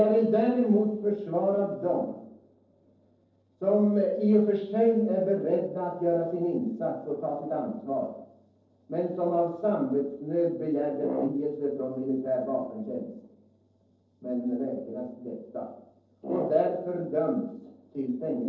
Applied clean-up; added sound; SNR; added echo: neural separator model SepFormer DNS4.